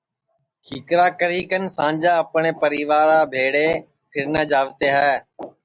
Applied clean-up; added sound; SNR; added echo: none; none; none; none.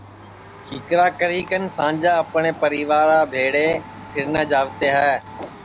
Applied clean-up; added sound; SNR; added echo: none; Domestic sounds, home sounds; 18 dB; none.